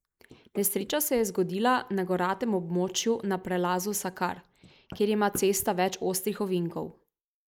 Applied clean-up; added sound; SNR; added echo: neural mask model Resemble Enhance denoiser.